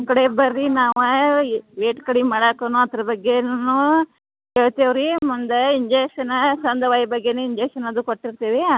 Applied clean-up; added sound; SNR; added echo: none; none; none; none.